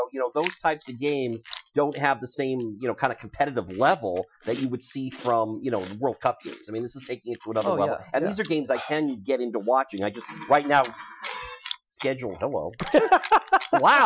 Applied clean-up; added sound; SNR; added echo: classical method Wiener filter.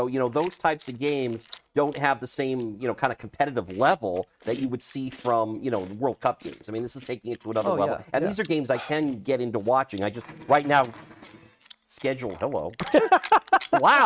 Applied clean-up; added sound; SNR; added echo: neural mask model RNNoise.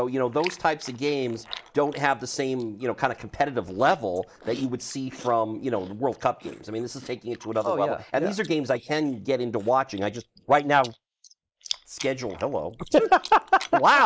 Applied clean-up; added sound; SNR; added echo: neural mask model Resemble Enhance denoiser.